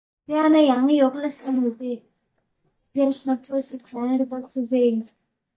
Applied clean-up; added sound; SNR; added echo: neural mask model DeepFilterNet 3.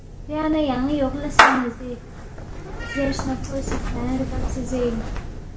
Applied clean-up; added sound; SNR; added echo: none; Meow / Clapping; -2 dB; reverberation time 0.5 s.